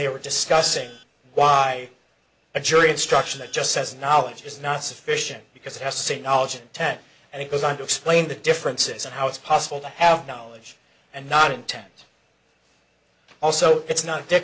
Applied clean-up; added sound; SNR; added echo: none; Gong; 15 dB; none.